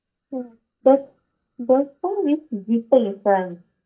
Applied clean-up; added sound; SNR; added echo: neural mask model DeepFilterNet 3.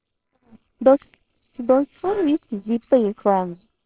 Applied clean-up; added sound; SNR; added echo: neural separator model SepFormer WHAMR!.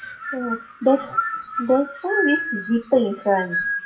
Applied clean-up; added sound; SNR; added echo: classical method WPE with log-MMSE.